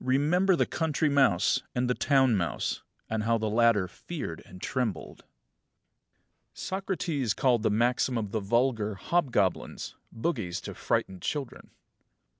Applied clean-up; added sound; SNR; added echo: none; none; none; none.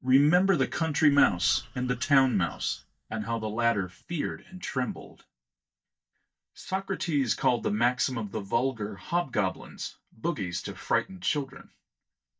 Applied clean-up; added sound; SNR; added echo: neural mask model DeepFilterNet 3.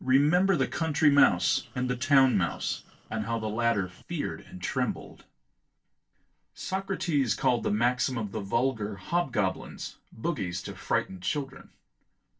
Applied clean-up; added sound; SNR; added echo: neural separator model SepFormer DNS4.